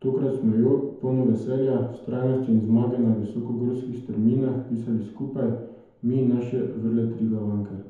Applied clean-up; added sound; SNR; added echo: none; none; none; reverberation time 0.9 s.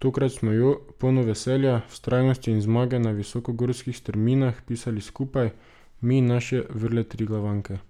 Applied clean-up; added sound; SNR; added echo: none; none; none; none.